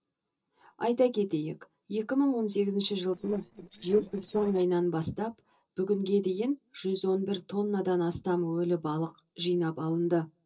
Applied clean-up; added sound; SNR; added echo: neural separator model SepFormer DNS4.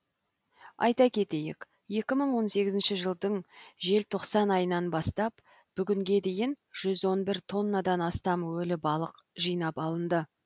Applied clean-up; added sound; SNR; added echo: none; none; none; none.